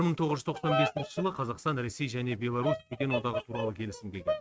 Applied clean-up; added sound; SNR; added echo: neural mask model RNNoise.